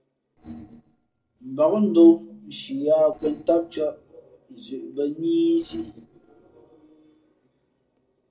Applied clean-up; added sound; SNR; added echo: neural separator model SepFormer DNS4.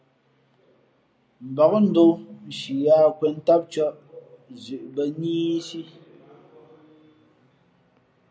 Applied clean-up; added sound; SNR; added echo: none; none; none; none.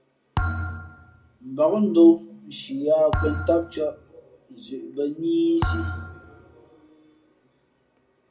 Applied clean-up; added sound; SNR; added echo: none; Thump, thud; 7 dB; reverberation time 0.2 s.